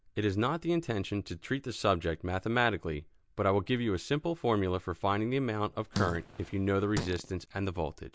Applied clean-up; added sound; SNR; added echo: none; Fart; 8 dB; none.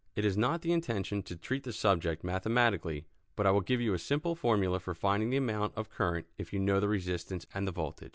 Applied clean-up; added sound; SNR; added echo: none; none; none; none.